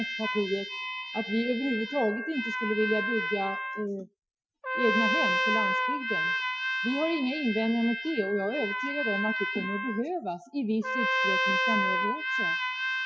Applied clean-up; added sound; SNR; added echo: classical method Wiener filter.